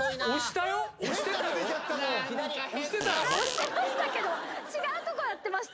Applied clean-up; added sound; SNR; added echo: none; Fart; 4 dB; none.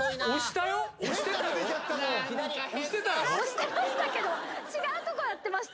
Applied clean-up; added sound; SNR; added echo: none; none; none; none.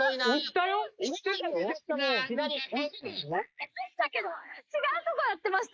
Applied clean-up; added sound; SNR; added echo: neural mask model Resemble Enhance denoiser.